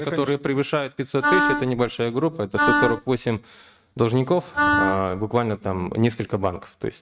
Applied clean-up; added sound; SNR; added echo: neural mask model RNNoise.